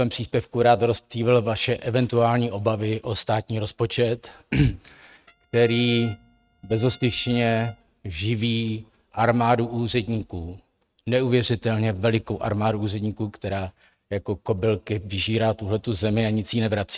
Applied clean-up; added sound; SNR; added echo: neural mask model RNNoise.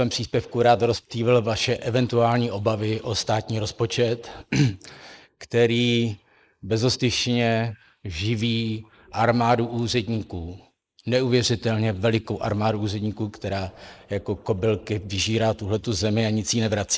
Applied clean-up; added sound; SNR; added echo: neural mask model Resemble Enhance denoiser.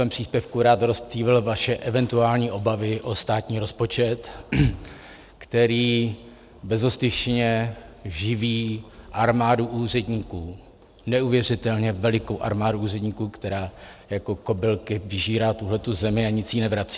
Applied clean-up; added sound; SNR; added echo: none; none; none; none.